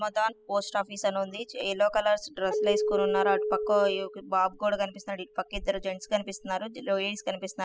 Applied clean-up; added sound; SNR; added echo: classical method spectral subtraction.